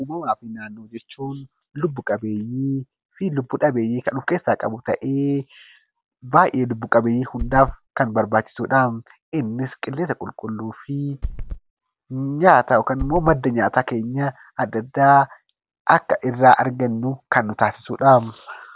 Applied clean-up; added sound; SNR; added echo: none; Run; 7 dB; none.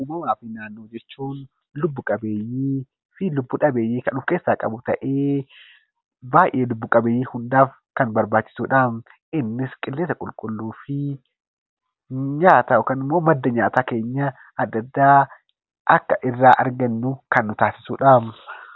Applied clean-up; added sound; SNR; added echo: none; none; none; none.